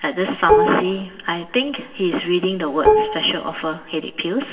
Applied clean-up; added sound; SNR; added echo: none; Dishes, pots, and pans; -2 dB; reverberation time 1.6 s.